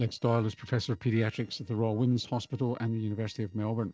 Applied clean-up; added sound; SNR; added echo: neural separator model SepFormer DNS4.